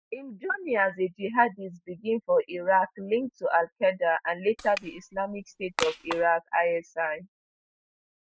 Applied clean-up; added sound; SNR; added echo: neural mask model RNNoise.